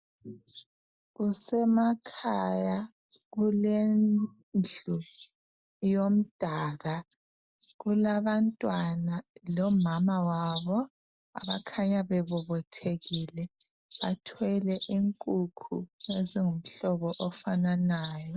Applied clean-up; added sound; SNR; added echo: neural mask model Resemble Enhance denoiser.